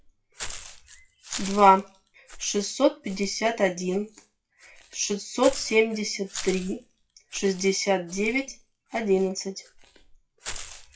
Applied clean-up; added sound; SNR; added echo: classical method WPE with log-MMSE.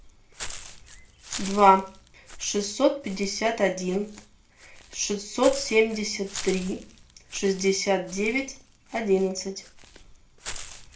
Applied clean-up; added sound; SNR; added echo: none; Walk, footsteps / Bird; 14 dB; reverberation time 0.3 s.